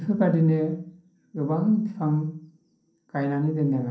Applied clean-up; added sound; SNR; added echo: none; none; none; reverberation time 0.6 s.